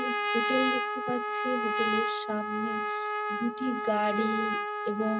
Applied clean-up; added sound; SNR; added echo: none; Trumpet; -2 dB; none.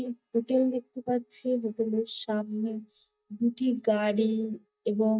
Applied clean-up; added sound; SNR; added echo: neural mask model DeepFilterNet 3.